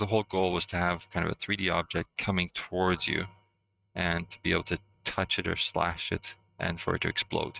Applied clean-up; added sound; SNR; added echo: neural mask model RNNoise.